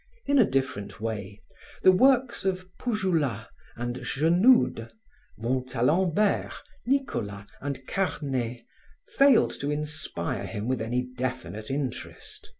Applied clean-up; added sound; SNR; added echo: none; none; none; none.